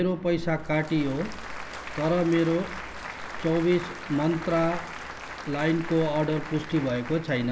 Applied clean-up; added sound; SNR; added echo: none; Applause / Crowd; 10 dB; none.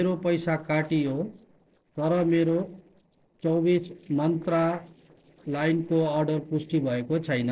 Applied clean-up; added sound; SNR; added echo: neural separator model SepFormer DNS4.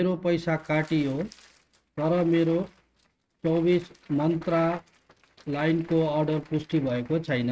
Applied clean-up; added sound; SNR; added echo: neural mask model RNNoise.